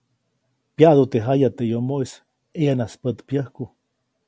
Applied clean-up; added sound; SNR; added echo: none; none; none; none.